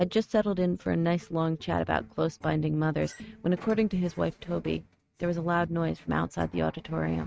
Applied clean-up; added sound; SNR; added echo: neural mask model RNNoise.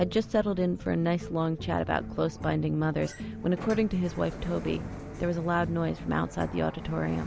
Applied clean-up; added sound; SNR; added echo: none; Sliding door; 16 dB; none.